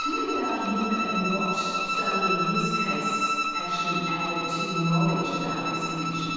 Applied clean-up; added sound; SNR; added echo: none; Bowed string instrument; -1 dB; reverberation time 2.1 s.